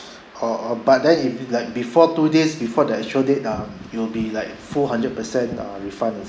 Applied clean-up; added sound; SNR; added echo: none; none; none; none.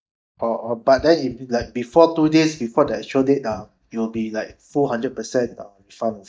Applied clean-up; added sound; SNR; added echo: neural mask model DeepFilterNet 3.